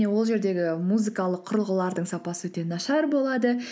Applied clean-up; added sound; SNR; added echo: none; none; none; none.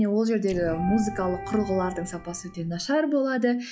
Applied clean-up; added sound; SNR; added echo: classical method log-MMSE.